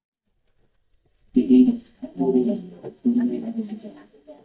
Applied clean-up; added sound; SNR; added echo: neural mask model DeepFilterNet 3.